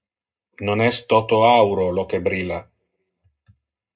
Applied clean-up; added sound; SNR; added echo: none; none; none; reverberation time 0.2 s.